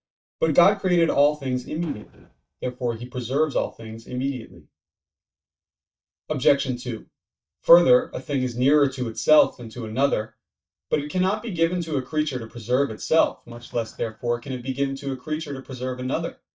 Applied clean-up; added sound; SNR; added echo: neural mask model DeepFilterNet 3.